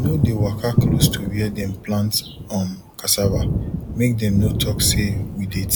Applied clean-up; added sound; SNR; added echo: none; Thunder; 1 dB; none.